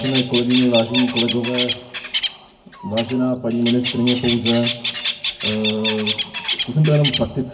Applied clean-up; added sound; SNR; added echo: none; Bird; 3 dB; reverberation time 0.3 s.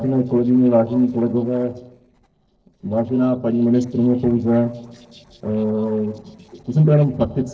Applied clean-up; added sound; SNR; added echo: neural separator model SepFormer DNS4.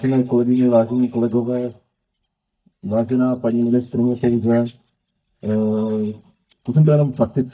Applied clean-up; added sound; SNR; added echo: neural mask model DeepFilterNet 3.